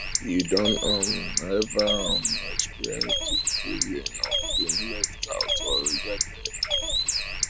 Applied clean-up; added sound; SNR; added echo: none; Bird; -4 dB; none.